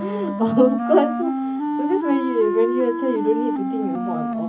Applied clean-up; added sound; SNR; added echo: none; Wind instrument, woodwind instrument; 2 dB; reverberation time 0.3 s.